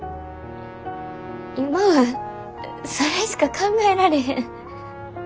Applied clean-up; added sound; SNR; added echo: none; none; none; none.